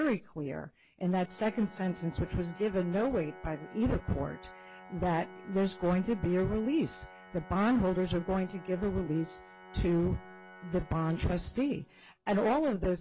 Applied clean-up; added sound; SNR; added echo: none; Organ; 19 dB; none.